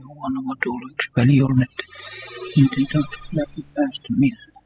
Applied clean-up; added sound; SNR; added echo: classical method spectral subtraction.